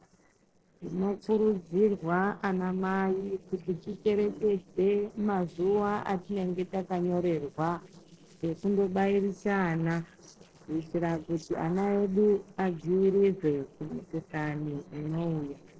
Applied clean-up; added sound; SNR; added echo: neural separator model SepFormer DNS4.